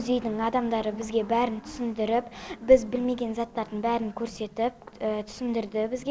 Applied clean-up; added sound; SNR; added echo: none; none; none; none.